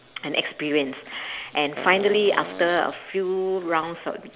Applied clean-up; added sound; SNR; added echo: none; Fart; 11 dB; none.